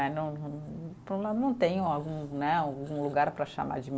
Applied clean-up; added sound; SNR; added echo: none; none; none; none.